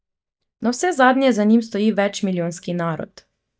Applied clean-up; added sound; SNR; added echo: neural mask model DeepFilterNet 3.